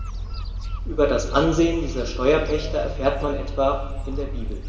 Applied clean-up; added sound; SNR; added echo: none; Gull, seagull; 4 dB; reverberation time 1.9 s.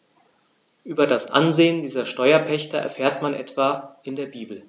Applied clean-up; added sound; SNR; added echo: none; none; none; none.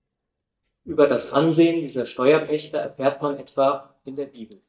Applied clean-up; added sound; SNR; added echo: neural mask model DeepFilterNet 3.